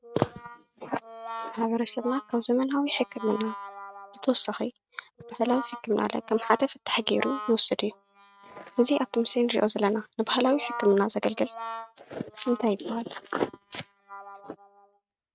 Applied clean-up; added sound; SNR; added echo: neural mask model RNNoise.